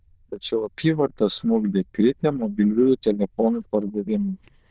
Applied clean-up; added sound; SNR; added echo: neural diffusion model UNIVERSE++.